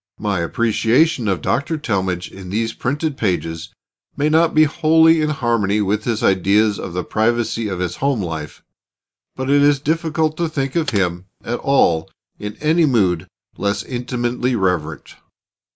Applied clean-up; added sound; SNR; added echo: neural mask model Resemble Enhance denoiser.